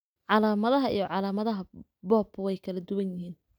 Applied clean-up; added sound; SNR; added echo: none; none; none; none.